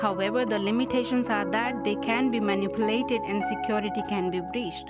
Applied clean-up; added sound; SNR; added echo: none; Piano; 5 dB; none.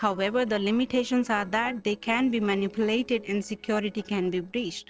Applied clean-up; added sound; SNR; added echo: neural separator model SepFormer DNS4.